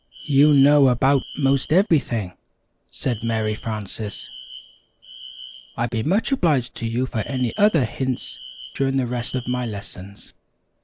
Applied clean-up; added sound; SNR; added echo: none; Alarm; 20 dB; none.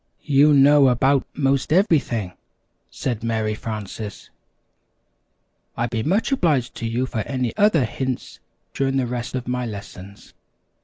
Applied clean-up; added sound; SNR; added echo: none; none; none; none.